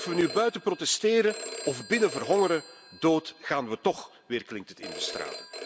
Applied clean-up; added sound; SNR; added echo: none; Telephone; 13 dB; none.